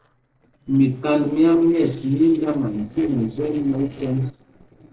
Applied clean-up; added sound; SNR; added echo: neural separator model SepFormer DNS4.